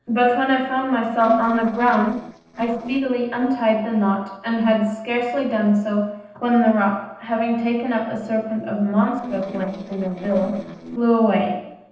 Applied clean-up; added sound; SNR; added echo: neural separator model SepFormer DNS4.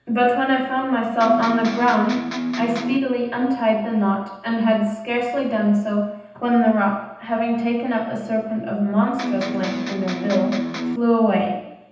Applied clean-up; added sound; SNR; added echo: none; Electric guitar; 5 dB; reverberation time 0.9 s.